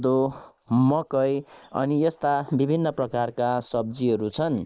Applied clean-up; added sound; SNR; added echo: neural mask model Resemble Enhance denoiser.